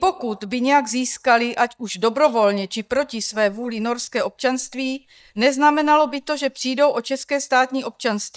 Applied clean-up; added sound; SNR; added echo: neural mask model DeepFilterNet 3.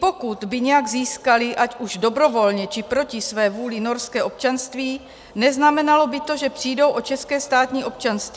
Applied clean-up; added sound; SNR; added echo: none; none; none; none.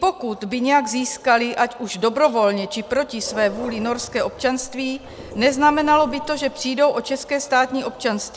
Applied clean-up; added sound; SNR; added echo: none; Dog; 16 dB; none.